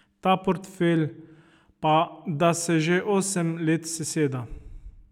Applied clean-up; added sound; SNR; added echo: none; none; none; none.